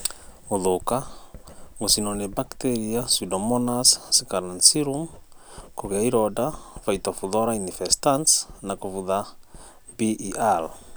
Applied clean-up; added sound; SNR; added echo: none; Writing; 18 dB; none.